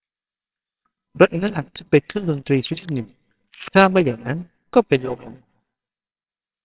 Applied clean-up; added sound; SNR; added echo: neural separator model SepFormer WHAMR!.